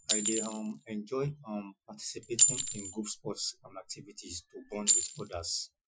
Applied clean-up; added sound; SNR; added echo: classical method Wiener filter.